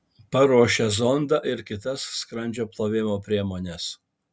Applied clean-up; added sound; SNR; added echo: none; none; none; none.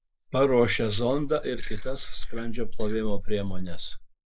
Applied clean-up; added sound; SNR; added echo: neural mask model Resemble Enhance denoiser.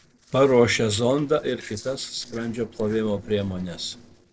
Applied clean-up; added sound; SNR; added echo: neural separator model SepFormer DNS4.